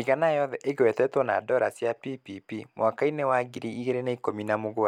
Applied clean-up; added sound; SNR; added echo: none; none; none; none.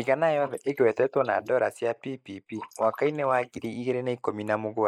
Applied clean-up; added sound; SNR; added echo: neural mask model Resemble Enhance denoiser.